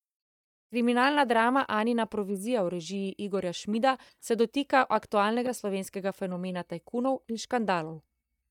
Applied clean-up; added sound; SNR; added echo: neural mask model DeepFilterNet 3.